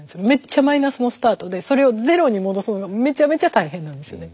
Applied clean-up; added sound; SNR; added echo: none; none; none; none.